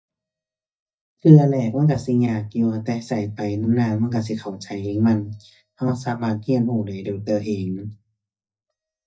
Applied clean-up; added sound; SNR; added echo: neural mask model DeepFilterNet 3.